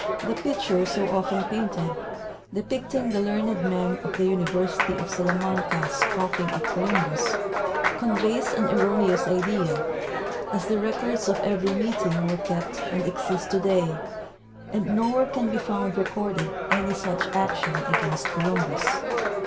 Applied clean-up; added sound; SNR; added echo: none; Applause; 2 dB; reverberation time 0.2 s.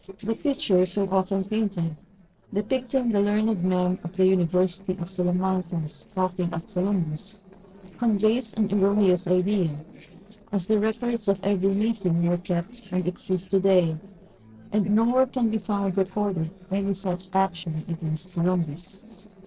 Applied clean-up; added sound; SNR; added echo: neural separator model SepFormer DNS4.